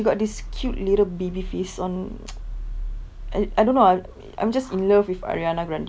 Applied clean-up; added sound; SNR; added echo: none; none; none; none.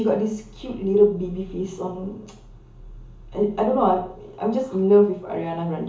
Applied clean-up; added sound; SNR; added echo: none; none; none; reverberation time 0.8 s.